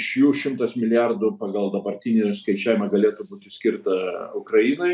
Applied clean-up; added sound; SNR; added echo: none; none; none; none.